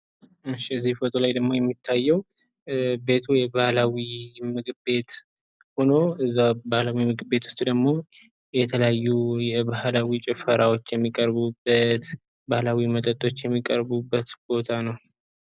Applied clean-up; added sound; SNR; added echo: none; none; none; none.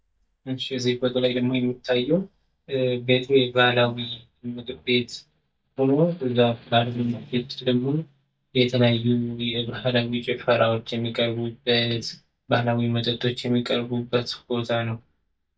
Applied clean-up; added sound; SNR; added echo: neural mask model DeepFilterNet 3.